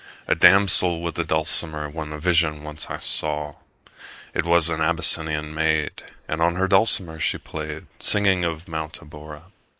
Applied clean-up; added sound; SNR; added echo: neural mask model Resemble Enhance denoiser.